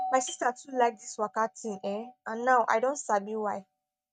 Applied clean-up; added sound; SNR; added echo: neural mask model RNNoise.